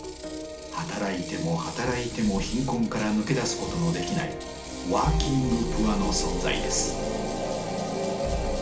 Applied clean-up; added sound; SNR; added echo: none; Ratchet, pawl; 16 dB; reverberation time 0.4 s.